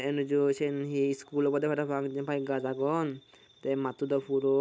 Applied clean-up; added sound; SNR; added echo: none; none; none; none.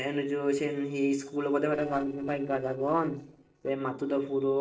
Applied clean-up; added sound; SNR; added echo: neural separator model SepFormer DNS4.